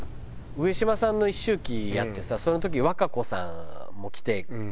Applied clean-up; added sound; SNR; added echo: none; Drip; 2 dB; none.